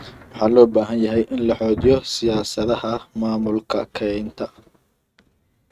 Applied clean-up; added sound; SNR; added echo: neural mask model RNNoise.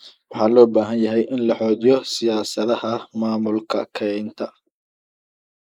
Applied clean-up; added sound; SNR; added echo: neural mask model Resemble Enhance denoiser.